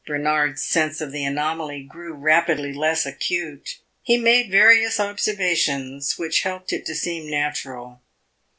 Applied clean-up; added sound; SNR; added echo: none; none; none; none.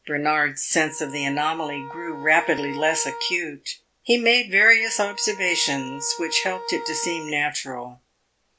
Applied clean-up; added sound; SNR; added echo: none; Wind instrument, woodwind instrument; 15 dB; none.